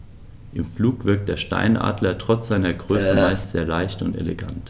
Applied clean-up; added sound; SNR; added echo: none; Burping, eructation; -2 dB; none.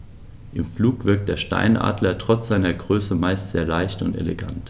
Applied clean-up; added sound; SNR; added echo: none; none; none; none.